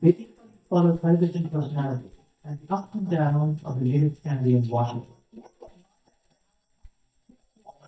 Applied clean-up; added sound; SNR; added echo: neural mask model DeepFilterNet 3.